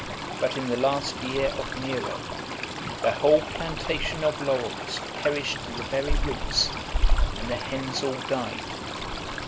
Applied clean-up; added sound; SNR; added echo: none; Stream; 0 dB; none.